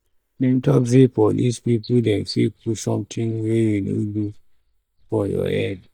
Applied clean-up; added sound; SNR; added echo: neural mask model DeepFilterNet 3.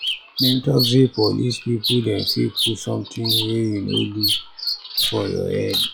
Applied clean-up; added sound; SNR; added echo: classical method log-MMSE.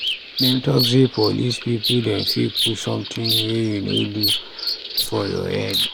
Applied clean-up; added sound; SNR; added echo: neural mask model Resemble Enhance denoiser.